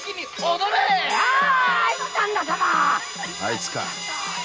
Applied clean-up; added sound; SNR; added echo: none; none; none; none.